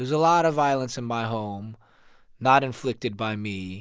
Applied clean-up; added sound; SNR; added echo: none; none; none; none.